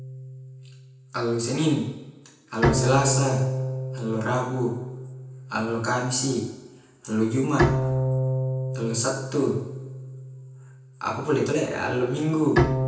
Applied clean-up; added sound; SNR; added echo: none; Bowed string instrument; 2 dB; reverberation time 0.9 s.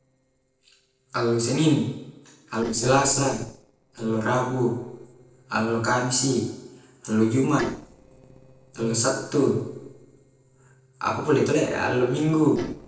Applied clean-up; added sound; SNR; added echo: neural separator model SepFormer DNS4.